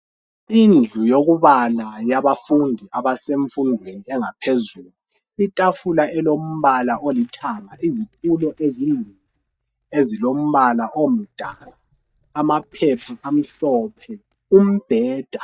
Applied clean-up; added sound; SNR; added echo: neural mask model DeepFilterNet 3.